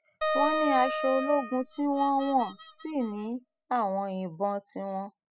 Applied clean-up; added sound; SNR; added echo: classical method spectral subtraction.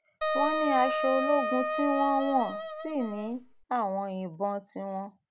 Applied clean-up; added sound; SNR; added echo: none; Wind instrument, woodwind instrument; 1 dB; none.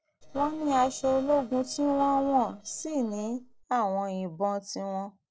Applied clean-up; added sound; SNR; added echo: neural separator model SepFormer DNS4.